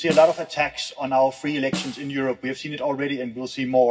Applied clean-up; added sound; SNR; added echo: none; Snare drum; 14 dB; reverberation time 0.4 s.